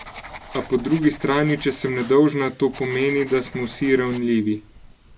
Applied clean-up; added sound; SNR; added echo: none; Writing; 16 dB; none.